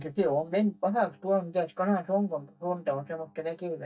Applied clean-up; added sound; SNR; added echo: neural mask model DeepFilterNet 3.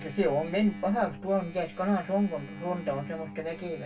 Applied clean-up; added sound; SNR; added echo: none; Engine; 13 dB; reverberation time 0.1 s.